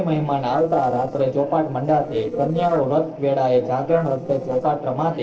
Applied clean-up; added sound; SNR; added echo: neural separator model SepFormer DNS4.